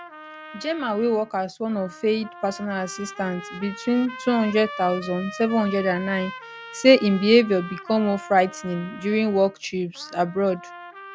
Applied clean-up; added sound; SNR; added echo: none; Trumpet; 16 dB; none.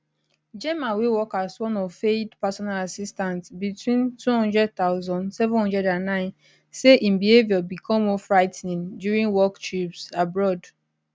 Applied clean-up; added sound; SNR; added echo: none; none; none; none.